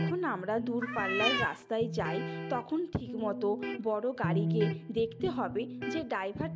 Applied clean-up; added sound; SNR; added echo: none; Electric guitar + Cat; 2 dB; none.